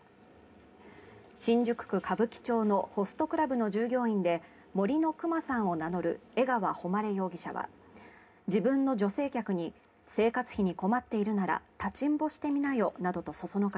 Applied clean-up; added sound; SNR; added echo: none; none; none; reverberation time 0.3 s.